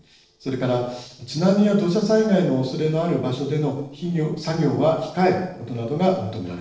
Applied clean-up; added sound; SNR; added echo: neural separator model SepFormer DNS4.